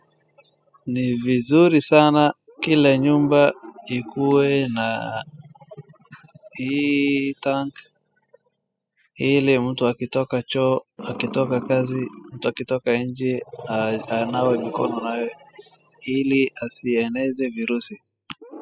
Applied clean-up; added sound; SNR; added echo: classical method spectral subtraction.